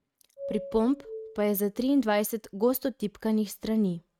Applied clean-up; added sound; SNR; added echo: neural mask model RNNoise.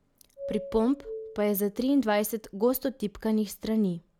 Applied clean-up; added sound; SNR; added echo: none; Doorbell; 14 dB; none.